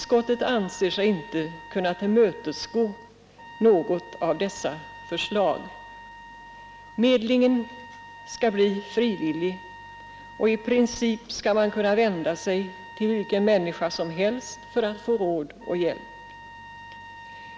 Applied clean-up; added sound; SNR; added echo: none; Trumpet; 18 dB; none.